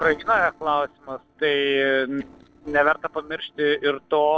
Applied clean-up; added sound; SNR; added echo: neural separator model SepFormer DNS4.